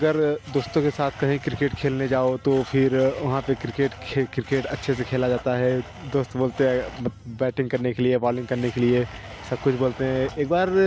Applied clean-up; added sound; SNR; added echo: none; Domestic sounds, home sounds; 18 dB; none.